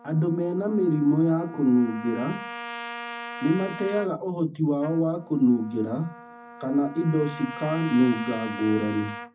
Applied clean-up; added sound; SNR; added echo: none; Trumpet; 14 dB; reverberation time 0.4 s.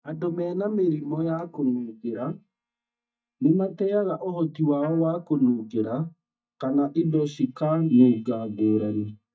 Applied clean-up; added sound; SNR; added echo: neural mask model DeepFilterNet 3.